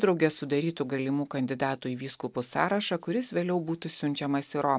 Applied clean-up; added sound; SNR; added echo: none; none; none; none.